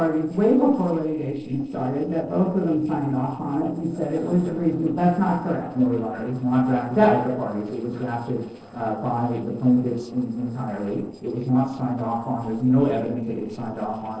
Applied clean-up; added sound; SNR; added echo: neural separator model SepFormer DNS4.